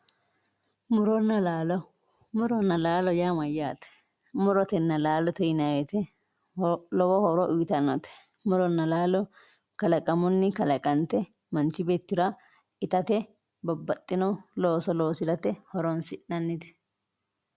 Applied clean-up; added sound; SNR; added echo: none; none; none; none.